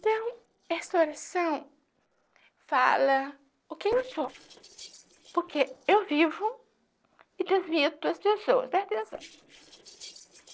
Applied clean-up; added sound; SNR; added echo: neural separator model SepFormer DNS4.